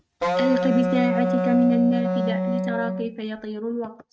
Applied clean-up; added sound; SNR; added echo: neural mask model RNNoise.